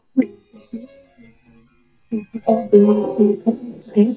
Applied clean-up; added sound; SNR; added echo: neural mask model DeepFilterNet 3.